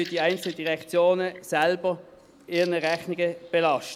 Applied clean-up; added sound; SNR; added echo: none; Bird vocalization, bird call, bird song; 20 dB; none.